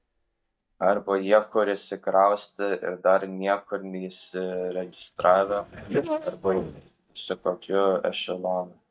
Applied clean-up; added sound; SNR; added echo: neural mask model DeepFilterNet 3.